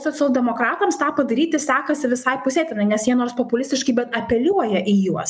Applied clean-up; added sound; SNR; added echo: none; none; none; none.